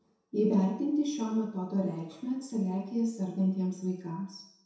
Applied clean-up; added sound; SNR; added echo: none; none; none; reverberation time 0.7 s.